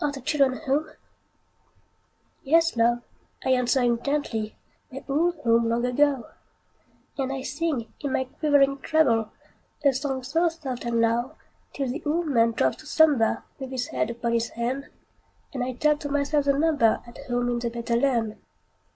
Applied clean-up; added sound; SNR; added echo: none; none; none; none.